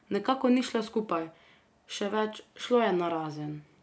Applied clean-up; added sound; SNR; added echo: none; none; none; none.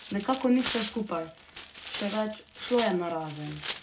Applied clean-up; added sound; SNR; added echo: none; Tearing; 9 dB; reverberation time 0.4 s.